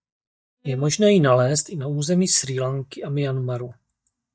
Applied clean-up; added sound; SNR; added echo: neural mask model DeepFilterNet 3.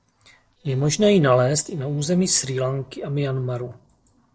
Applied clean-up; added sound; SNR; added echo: neural separator model SepFormer DNS4.